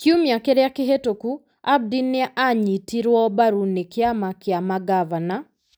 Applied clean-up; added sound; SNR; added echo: none; none; none; none.